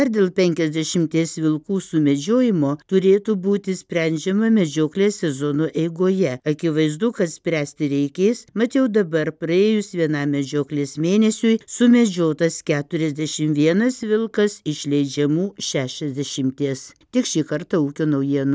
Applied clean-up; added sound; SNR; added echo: none; none; none; none.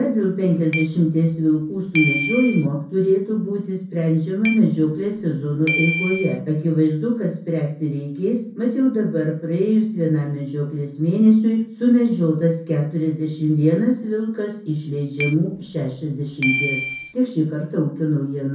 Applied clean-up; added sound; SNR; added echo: none; Keyboard (musical); 5 dB; reverberation time 0.5 s.